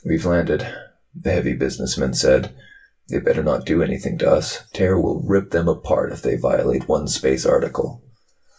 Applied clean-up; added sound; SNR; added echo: none; none; none; reverberation time 0.2 s.